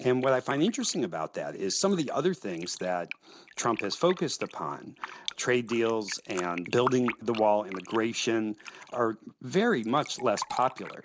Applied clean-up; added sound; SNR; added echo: neural mask model Resemble Enhance denoiser.